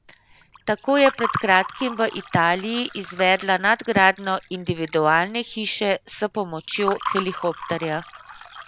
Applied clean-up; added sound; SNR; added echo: none; Fill (with liquid) / Water; 12 dB; none.